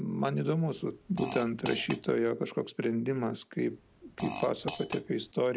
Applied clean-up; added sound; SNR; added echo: none; Fart; 12 dB; none.